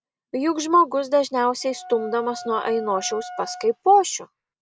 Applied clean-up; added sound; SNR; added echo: none; Wind instrument, woodwind instrument; 16 dB; none.